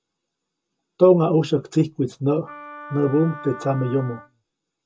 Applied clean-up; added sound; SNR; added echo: none; Wind instrument, woodwind instrument; 16 dB; reverberation time 0.2 s.